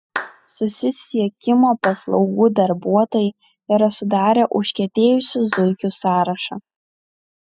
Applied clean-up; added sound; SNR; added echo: classical method spectral subtraction.